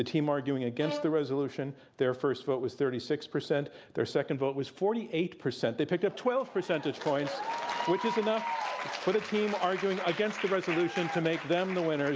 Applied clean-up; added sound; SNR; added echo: none; Bowed string instrument; 13 dB; none.